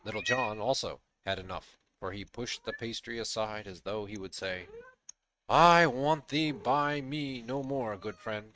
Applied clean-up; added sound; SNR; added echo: neural mask model RNNoise.